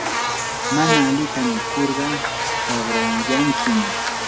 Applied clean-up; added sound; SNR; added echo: none; Buzz; -1 dB; none.